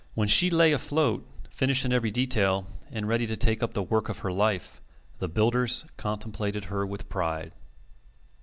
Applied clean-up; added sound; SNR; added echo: none; none; none; none.